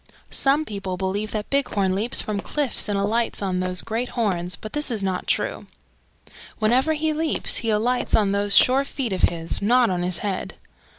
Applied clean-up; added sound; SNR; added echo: neural mask model Resemble Enhance denoiser.